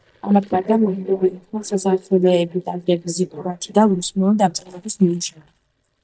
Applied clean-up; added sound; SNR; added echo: neural mask model DeepFilterNet 3.